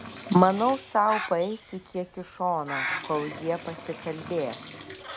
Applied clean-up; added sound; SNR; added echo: none; Bathtub (filling or washing) / Liquid + Bird; 11 dB; none.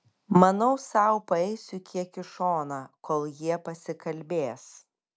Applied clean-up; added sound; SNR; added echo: none; none; none; none.